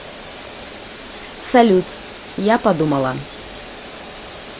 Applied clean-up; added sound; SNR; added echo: none; none; none; none.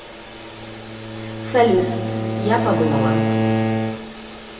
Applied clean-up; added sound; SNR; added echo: none; Bowed string instrument; 0 dB; reverberation time 2.0 s.